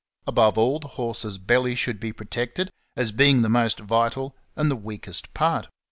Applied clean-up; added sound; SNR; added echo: none; none; none; none.